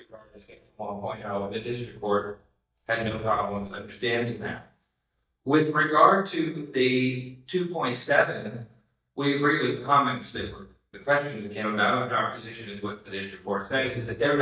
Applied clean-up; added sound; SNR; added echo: neural mask model DeepFilterNet 3.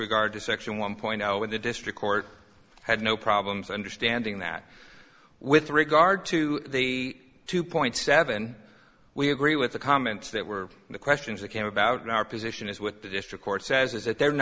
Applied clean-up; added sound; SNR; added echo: none; none; none; none.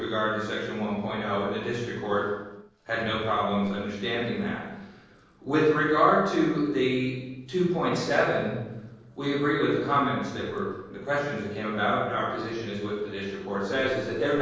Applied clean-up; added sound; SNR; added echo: neural separator model SepFormer DNS4.